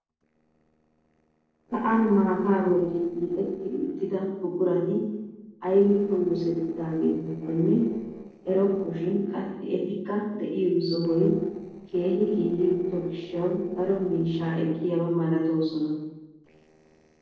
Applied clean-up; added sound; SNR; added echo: neural separator model SepFormer DNS4.